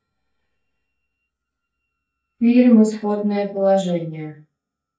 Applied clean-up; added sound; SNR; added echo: neural mask model DeepFilterNet 3.